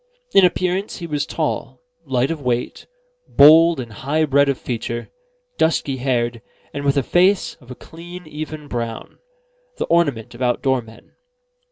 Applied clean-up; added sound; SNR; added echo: none; none; none; none.